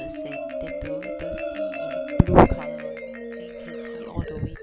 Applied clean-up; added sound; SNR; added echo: none; Marimba, xylophone; 7 dB; none.